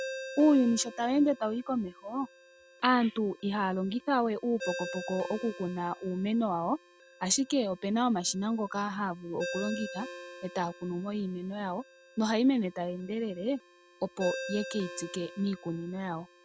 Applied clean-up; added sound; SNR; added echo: none; Ringtone; 14 dB; none.